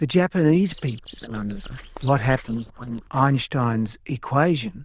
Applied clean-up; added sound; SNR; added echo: neural diffusion model UNIVERSE++.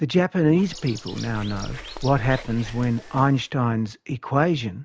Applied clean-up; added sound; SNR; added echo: none; Bird; 13 dB; none.